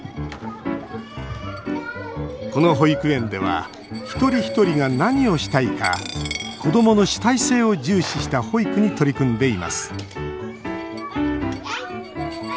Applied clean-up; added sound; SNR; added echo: none; Coin (dropping); 20 dB; none.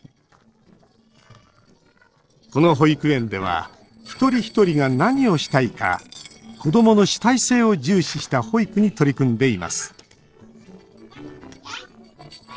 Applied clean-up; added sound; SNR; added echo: neural separator model SepFormer DNS4.